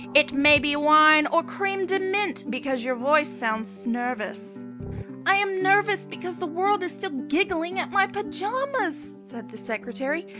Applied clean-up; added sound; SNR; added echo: none; Guitar; 14 dB; none.